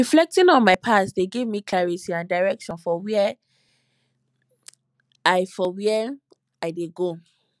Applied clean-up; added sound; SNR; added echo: none; none; none; none.